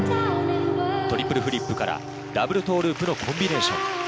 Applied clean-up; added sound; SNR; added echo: none; Guitar; 6 dB; none.